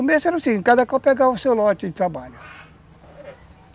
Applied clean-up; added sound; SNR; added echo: none; none; none; none.